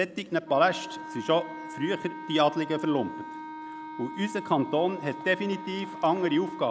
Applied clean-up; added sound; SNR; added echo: none; Wind instrument, woodwind instrument; 12 dB; none.